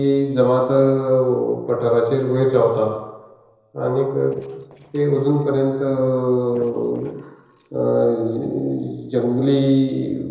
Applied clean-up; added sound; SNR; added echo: neural separator model SepFormer DNS4.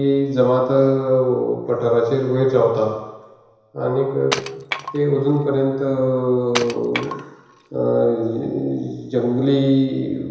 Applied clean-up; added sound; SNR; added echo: none; Wood; 11 dB; reverberation time 1.0 s.